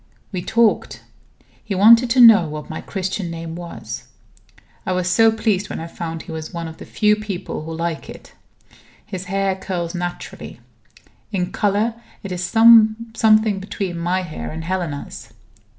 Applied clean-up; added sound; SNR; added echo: none; none; none; none.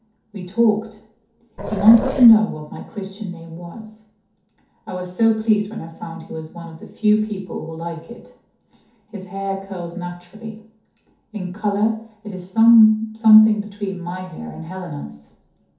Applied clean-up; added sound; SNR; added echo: none; Growling; 6 dB; reverberation time 0.5 s.